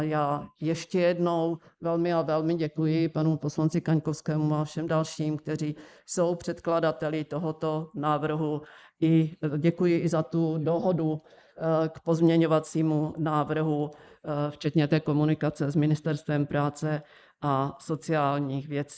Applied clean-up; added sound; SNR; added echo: neural mask model Resemble Enhance denoiser.